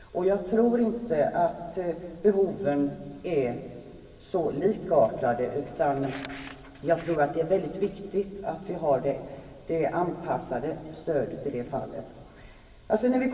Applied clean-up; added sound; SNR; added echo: none; Crumpling, crinkling; 20 dB; reverberation time 2.7 s.